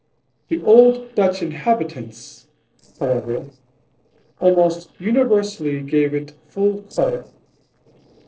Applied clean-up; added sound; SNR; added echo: neural separator model SepFormer DNS4.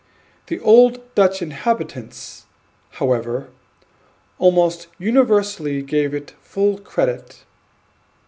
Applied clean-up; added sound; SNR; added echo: none; none; none; none.